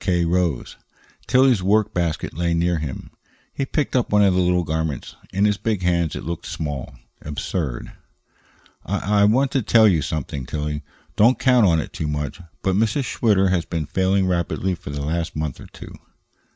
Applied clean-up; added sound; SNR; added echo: none; none; none; none.